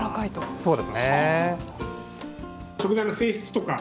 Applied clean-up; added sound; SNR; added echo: none; none; none; none.